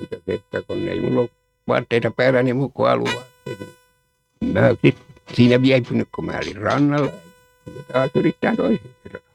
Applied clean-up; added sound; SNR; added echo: neural mask model RNNoise.